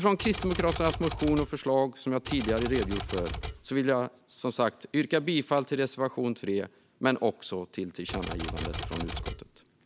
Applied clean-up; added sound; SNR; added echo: none; Typewriter; 7 dB; none.